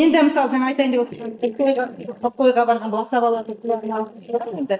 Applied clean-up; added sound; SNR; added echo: neural mask model DeepFilterNet 3.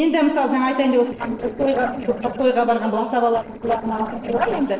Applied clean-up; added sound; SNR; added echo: neural separator model SepFormer DNS4.